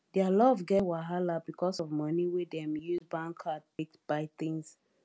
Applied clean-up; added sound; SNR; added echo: none; none; none; none.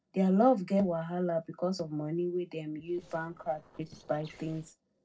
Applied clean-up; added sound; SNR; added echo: neural separator model SepFormer DNS4.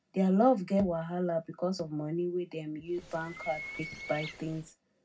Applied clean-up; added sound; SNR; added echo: none; Bird; 12 dB; reverberation time 0.4 s.